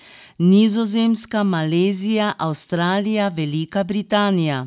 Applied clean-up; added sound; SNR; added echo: none; none; none; none.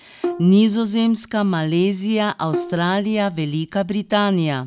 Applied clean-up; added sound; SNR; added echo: none; Bowed string instrument; 13 dB; none.